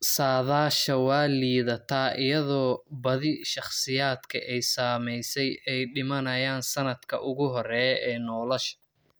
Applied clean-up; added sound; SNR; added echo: none; none; none; none.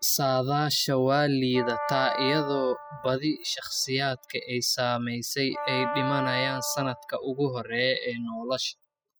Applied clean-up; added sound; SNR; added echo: classical method spectral subtraction.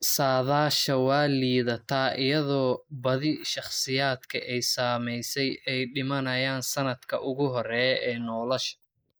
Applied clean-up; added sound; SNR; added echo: neural mask model Resemble Enhance denoiser.